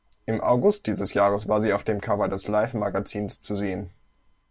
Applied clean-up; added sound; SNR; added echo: none; none; none; none.